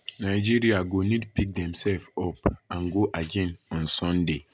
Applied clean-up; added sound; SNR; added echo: none; none; none; none.